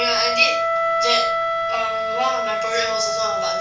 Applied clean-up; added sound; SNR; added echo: none; Wind instrument, woodwind instrument; -3 dB; reverberation time 0.4 s.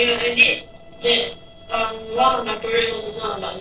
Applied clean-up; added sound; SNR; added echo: neural separator model SepFormer DNS4.